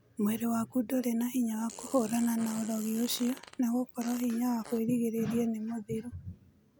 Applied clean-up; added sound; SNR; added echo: none; Fart; 17 dB; none.